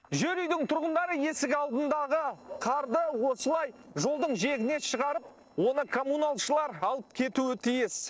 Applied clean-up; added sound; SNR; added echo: neural separator model SepFormer DNS4.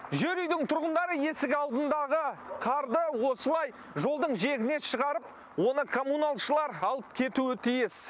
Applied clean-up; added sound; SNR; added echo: none; none; none; none.